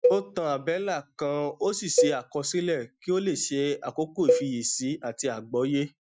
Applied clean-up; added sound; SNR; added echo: classical method Wiener filter.